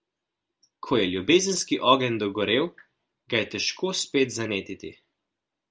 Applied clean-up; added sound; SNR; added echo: none; none; none; none.